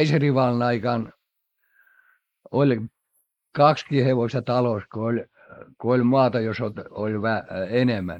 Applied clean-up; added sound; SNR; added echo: neural mask model Resemble Enhance denoiser.